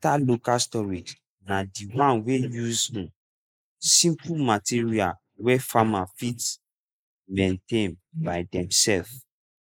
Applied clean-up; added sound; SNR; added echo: neural mask model Resemble Enhance denoiser.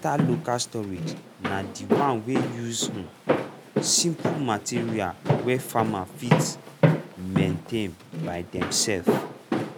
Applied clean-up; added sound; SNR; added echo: none; Walk, footsteps; -1 dB; none.